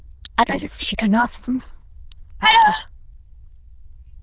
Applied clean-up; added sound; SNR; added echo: neural diffusion model UNIVERSE++.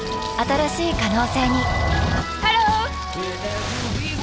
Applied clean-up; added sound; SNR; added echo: none; Sink (filling or washing) / Water tap, faucet; 15 dB; none.